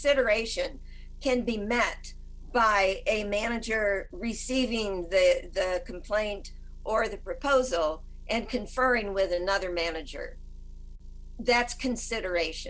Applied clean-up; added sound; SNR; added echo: none; Motor vehicle (road) / Engine; 13 dB; none.